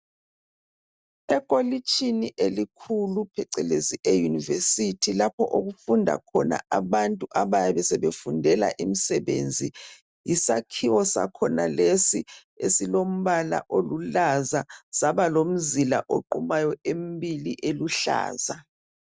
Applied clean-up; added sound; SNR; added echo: none; none; none; none.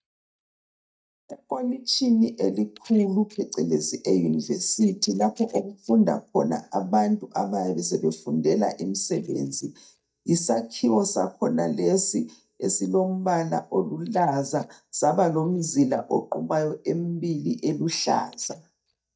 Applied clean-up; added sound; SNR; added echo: neural mask model DeepFilterNet 3.